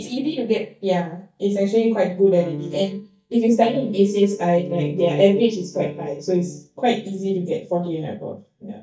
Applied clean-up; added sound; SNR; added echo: neural mask model DeepFilterNet 3.